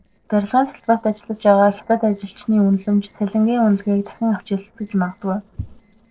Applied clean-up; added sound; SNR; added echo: neural separator model SepFormer DNS4.